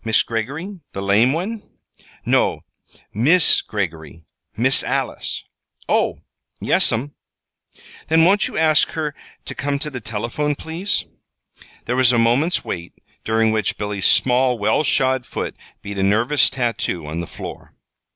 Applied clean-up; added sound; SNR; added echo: none; none; none; none.